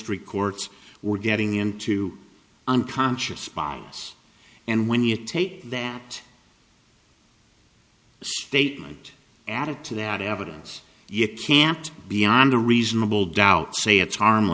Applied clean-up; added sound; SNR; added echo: none; none; none; none.